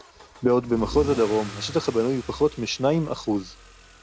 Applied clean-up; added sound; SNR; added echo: none; Engine starting / Accelerating, revving, vroom / Car; 14 dB; none.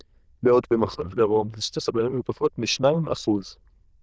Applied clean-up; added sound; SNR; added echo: neural diffusion model UNIVERSE++.